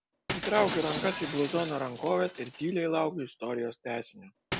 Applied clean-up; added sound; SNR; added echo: none; Shatter; 7 dB; none.